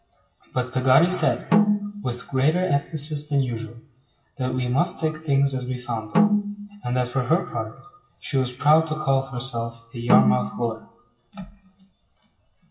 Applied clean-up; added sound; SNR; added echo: classical method WPE with log-MMSE.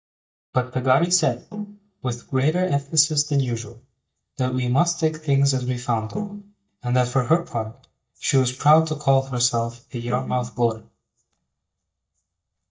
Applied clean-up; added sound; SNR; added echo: neural mask model DeepFilterNet 3.